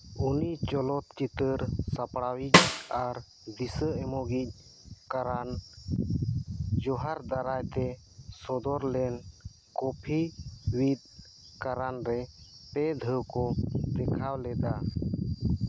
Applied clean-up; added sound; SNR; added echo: none; Snare drum; -5 dB; none.